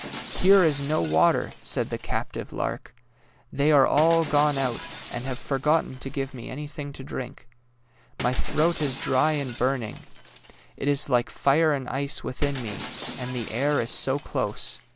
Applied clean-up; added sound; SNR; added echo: none; Shatter; 13 dB; none.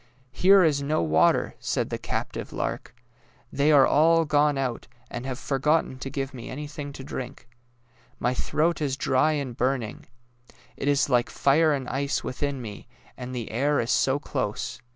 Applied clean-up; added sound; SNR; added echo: none; none; none; none.